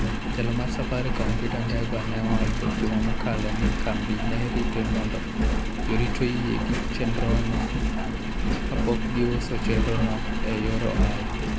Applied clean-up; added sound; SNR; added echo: none; Engine; -5 dB; none.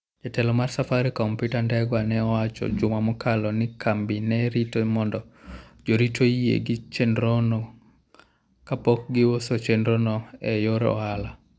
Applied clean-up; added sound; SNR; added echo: none; none; none; none.